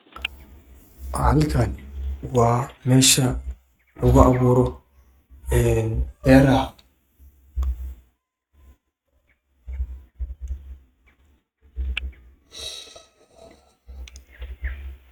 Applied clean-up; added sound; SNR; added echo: neural mask model RNNoise.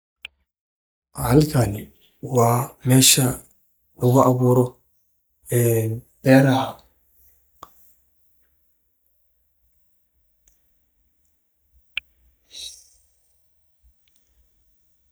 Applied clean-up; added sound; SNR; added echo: neural mask model DeepFilterNet 3.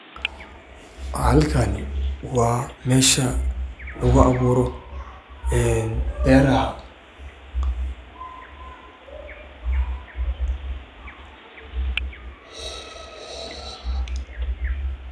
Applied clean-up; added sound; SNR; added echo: none; Bird vocalization, bird call, bird song; 20 dB; none.